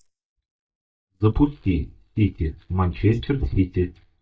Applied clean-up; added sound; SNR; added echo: neural mask model DeepFilterNet 3.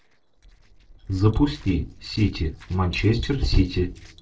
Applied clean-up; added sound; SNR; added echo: neural separator model SepFormer DNS4.